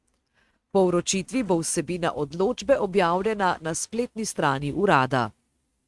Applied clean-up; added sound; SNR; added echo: neural mask model RNNoise.